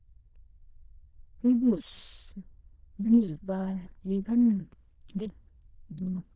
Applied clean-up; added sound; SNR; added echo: neural diffusion model UNIVERSE++.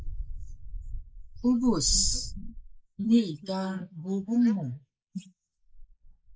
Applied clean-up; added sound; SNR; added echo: neural mask model Resemble Enhance denoiser.